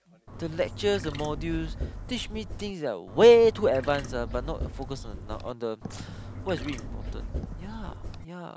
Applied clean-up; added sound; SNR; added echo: none; Trickle, dribble / Chirp, tweet; 9 dB; none.